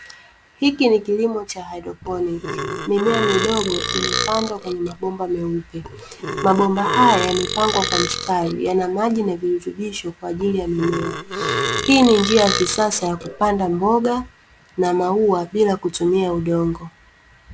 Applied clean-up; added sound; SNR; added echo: none; Burping, eructation; 6 dB; none.